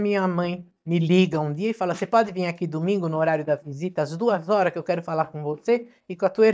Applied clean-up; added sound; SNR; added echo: neural mask model DeepFilterNet 3.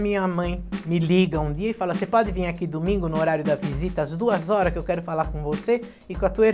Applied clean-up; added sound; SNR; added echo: none; Drum kit; 10 dB; none.